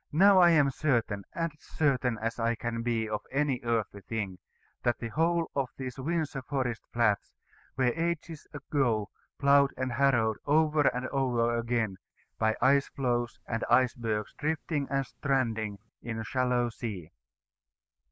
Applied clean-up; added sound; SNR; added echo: neural mask model Resemble Enhance denoiser.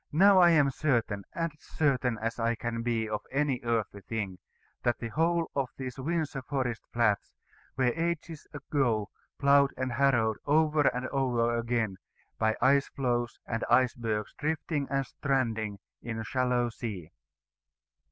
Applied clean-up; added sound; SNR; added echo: none; none; none; none.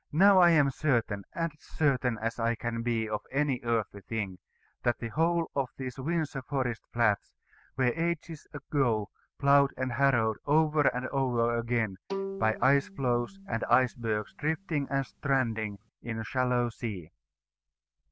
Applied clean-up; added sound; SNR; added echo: none; Bowed string instrument; 13 dB; none.